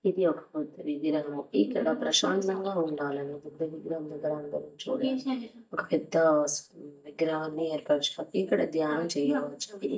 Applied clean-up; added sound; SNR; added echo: neural mask model DeepFilterNet 3.